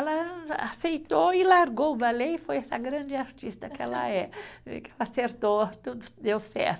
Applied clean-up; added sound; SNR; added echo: none; none; none; none.